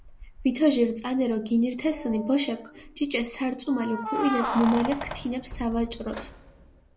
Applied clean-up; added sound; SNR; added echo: none; Keys jangling; 10 dB; none.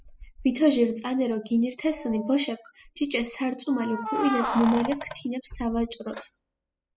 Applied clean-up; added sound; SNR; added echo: classical method spectral subtraction.